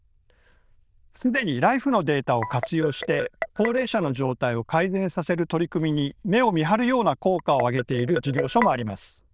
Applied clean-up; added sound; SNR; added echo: neural diffusion model UNIVERSE++.